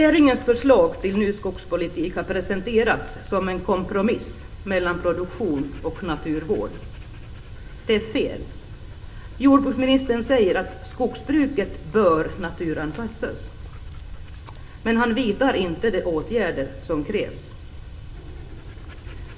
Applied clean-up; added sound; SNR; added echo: none; Dog; 14 dB; reverberation time 0.2 s.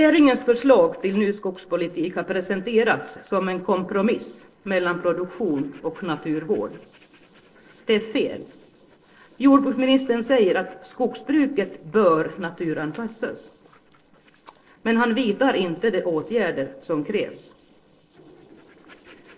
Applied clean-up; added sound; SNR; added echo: neural separator model SepFormer DNS4.